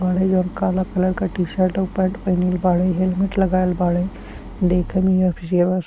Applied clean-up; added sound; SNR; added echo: none; Idling; 14 dB; none.